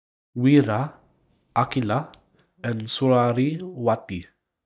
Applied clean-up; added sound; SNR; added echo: neural mask model DeepFilterNet 3.